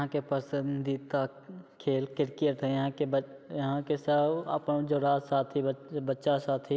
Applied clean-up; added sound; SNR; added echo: none; none; none; none.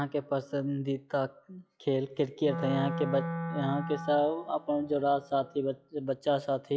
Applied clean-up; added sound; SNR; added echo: classical method log-MMSE.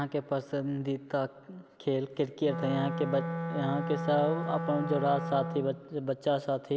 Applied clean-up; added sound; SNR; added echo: none; Wind instrument, woodwind instrument; 6 dB; none.